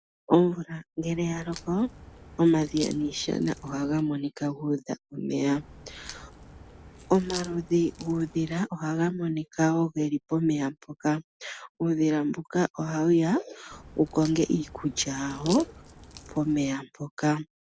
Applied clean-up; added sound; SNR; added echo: none; Crack; 17 dB; none.